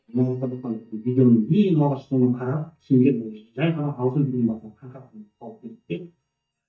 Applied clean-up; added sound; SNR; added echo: neural mask model DeepFilterNet 3.